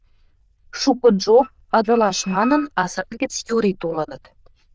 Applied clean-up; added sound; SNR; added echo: neural diffusion model UNIVERSE++.